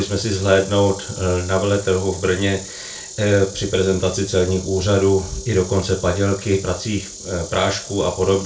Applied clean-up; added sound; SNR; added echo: none; Insect; 15 dB; reverberation time 0.3 s.